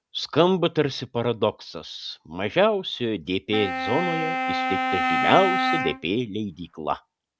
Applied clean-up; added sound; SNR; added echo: none; Wind instrument, woodwind instrument; 1 dB; none.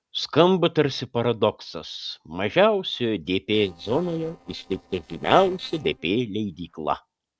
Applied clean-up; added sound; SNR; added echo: neural separator model SepFormer DNS4.